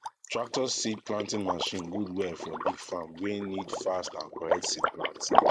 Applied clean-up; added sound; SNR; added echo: neural mask model Resemble Enhance denoiser.